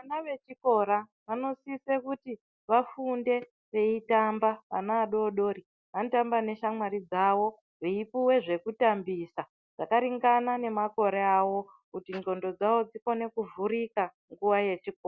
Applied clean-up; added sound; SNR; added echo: none; none; none; none.